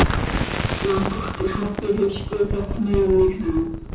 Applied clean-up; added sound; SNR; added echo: none; Explosion; 2 dB; reverberation time 0.6 s.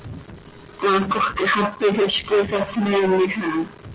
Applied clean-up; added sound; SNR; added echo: none; none; none; none.